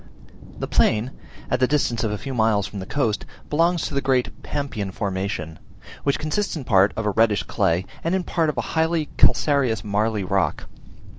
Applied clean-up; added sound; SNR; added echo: none; Thunder; 17 dB; none.